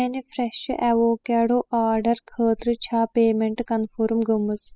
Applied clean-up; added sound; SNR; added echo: classical method spectral subtraction.